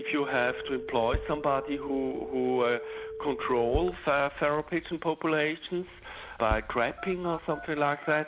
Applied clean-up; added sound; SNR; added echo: none; Tap + Telephone; 10 dB; none.